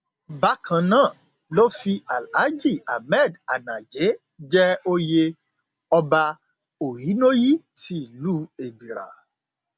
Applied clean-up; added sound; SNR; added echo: none; none; none; none.